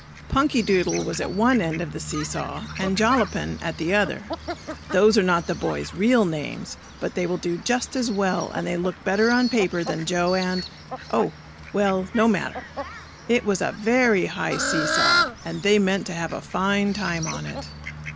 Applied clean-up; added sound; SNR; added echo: none; Fowl; 9 dB; none.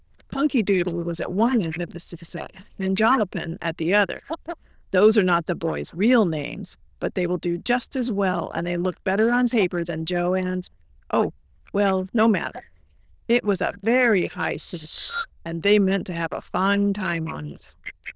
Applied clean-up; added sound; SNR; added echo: neural diffusion model UNIVERSE++.